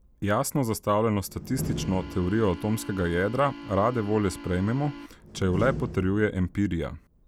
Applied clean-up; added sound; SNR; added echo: none; Slam + Organ; 12 dB; none.